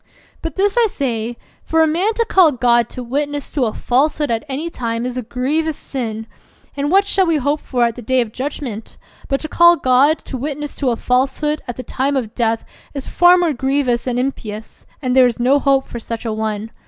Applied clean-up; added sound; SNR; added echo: none; none; none; none.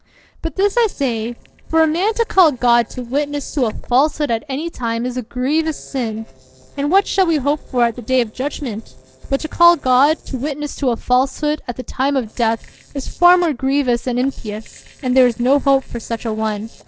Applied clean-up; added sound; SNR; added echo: neural separator model SepFormer DNS4.